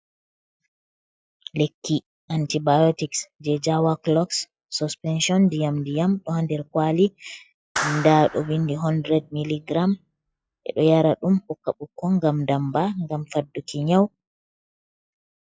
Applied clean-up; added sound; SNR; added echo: classical method log-MMSE.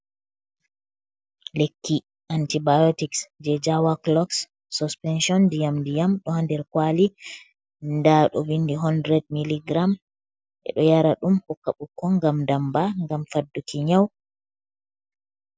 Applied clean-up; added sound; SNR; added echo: none; none; none; none.